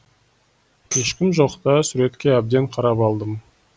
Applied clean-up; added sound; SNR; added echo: none; Tambourine; 11 dB; none.